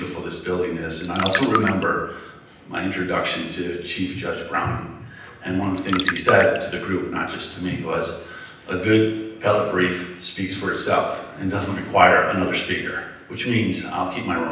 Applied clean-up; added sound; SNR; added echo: none; Trickle, dribble; 4 dB; reverberation time 0.9 s.